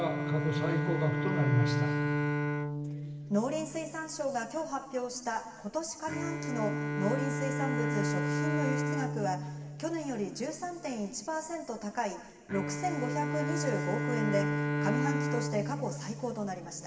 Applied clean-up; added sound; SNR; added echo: none; Bowed string instrument; -1 dB; reverberation time 2.0 s.